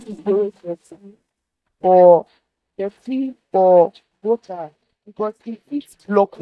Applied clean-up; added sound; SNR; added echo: neural mask model DeepFilterNet 3.